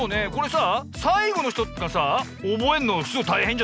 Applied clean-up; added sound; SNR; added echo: none; none; none; none.